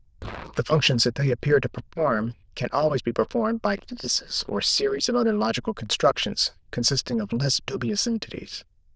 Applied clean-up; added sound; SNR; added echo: neural diffusion model UNIVERSE++.